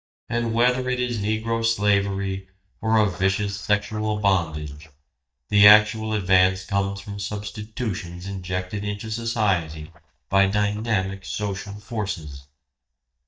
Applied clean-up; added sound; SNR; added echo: neural mask model DeepFilterNet 3.